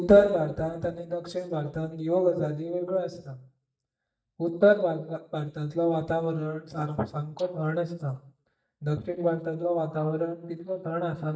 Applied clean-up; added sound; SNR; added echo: neural mask model DeepFilterNet 3.